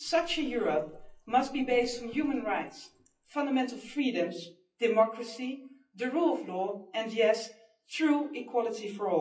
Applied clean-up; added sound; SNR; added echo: classical method WPE with log-MMSE.